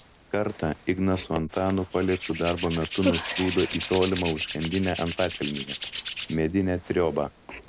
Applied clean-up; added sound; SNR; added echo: none; Hands; 6 dB; none.